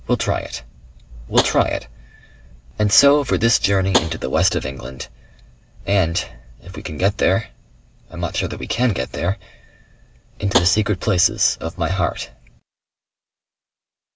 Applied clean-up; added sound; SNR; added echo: none; Tap; 5 dB; none.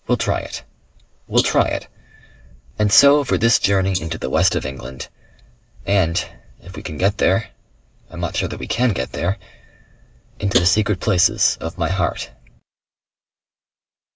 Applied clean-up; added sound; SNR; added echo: neural mask model Resemble Enhance denoiser.